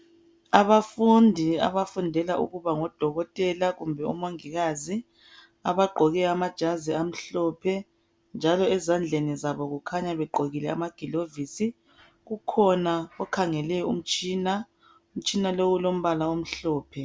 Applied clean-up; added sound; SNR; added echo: none; none; none; none.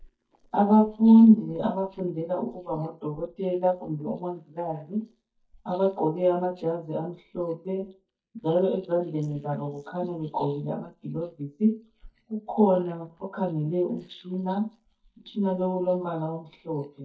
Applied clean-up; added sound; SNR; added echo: neural mask model DeepFilterNet 3.